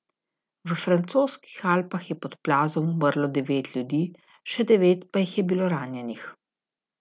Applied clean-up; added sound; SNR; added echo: none; none; none; none.